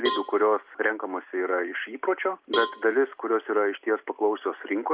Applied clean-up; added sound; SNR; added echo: none; Cowbell; 10 dB; none.